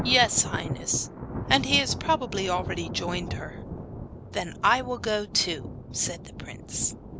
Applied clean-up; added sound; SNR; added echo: none; Thunder; 7 dB; none.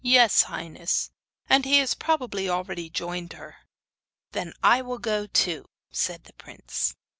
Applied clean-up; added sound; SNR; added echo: none; none; none; none.